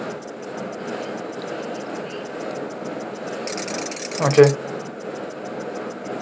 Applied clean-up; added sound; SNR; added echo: none; Ratchet, pawl / Percussion; 9 dB; none.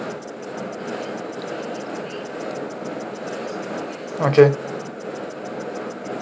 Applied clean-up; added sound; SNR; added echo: none; none; none; none.